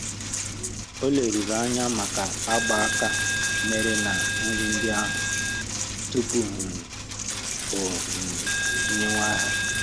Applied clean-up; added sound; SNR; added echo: none; Coin (dropping); -3 dB; none.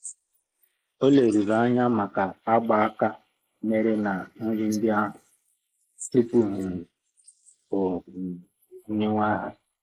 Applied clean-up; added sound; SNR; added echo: neural mask model Resemble Enhance denoiser.